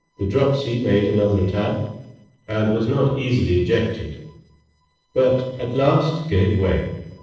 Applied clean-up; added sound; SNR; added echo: neural separator model SepFormer DNS4.